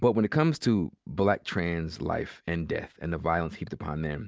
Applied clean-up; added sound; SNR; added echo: none; none; none; none.